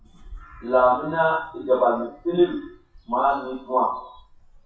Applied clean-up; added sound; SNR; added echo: classical method WPE with log-MMSE.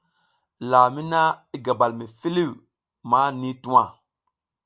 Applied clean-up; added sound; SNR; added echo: none; none; none; none.